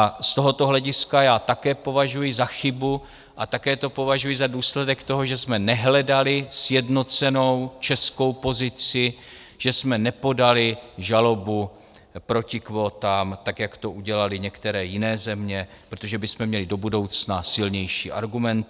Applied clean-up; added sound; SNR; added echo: none; none; none; none.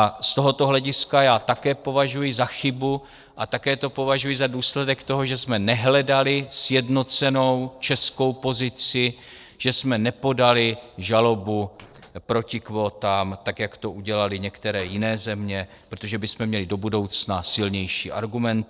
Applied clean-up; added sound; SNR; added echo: neural separator model SepFormer DNS4.